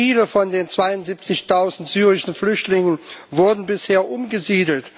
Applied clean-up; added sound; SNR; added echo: none; none; none; none.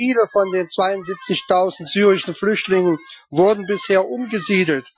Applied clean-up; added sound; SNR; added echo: classical method Wiener filter.